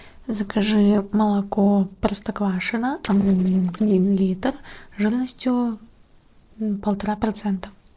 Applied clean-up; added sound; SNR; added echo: neural separator model SepFormer DNS4.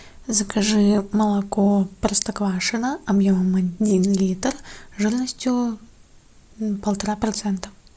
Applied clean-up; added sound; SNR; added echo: none; none; none; none.